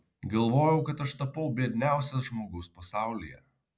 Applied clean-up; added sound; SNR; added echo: none; none; none; none.